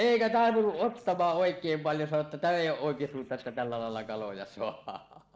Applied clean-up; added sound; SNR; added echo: neural separator model SepFormer DNS4.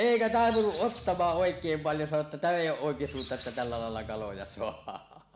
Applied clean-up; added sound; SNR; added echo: none; Squeak; 13 dB; none.